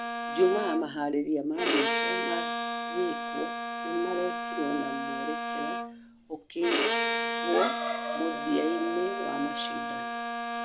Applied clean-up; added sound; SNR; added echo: none; Bowed string instrument; 1 dB; none.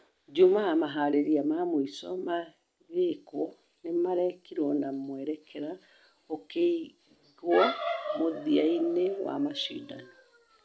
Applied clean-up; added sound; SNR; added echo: none; none; none; none.